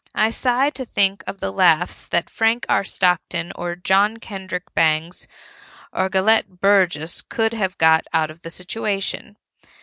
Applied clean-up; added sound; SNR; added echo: none; none; none; none.